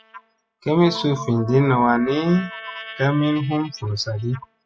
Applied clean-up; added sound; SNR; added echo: classical method spectral subtraction.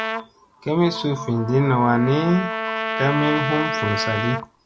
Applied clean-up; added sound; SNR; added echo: none; Trumpet; 5 dB; none.